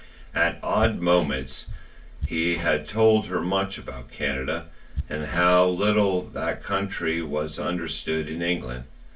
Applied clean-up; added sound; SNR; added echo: none; Hammer; 11 dB; reverberation time 0.2 s.